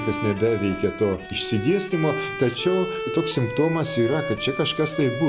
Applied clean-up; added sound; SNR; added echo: none; Bowed string instrument; 8 dB; none.